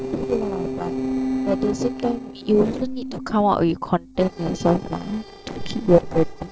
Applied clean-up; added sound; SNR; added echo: neural separator model SepFormer DNS4.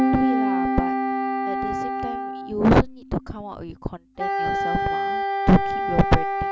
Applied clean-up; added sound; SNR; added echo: none; Piano + Wind instrument, woodwind instrument; 0 dB; none.